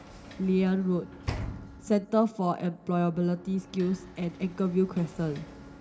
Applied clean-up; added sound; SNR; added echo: none; Sliding door / Slam; 14 dB; reverberation time 0.3 s.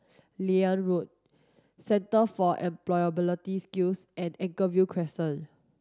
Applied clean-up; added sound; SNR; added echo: none; none; none; none.